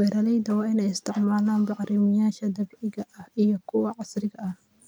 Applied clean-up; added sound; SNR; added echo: none; none; none; none.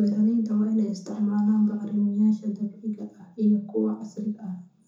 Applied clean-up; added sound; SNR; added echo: none; none; none; reverberation time 0.7 s.